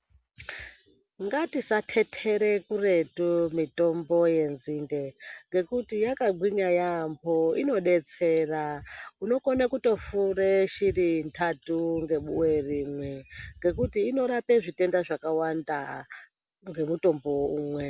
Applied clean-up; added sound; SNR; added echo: none; none; none; none.